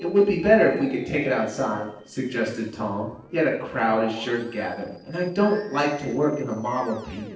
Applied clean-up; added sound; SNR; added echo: neural separator model SepFormer DNS4.